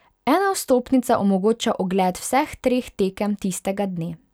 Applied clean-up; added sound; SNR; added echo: none; none; none; none.